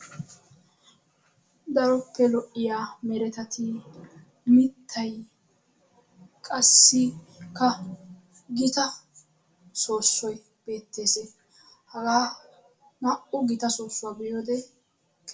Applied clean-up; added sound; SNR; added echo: none; none; none; reverberation time 0.2 s.